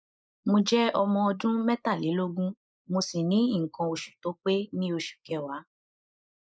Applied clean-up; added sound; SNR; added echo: neural mask model Resemble Enhance denoiser.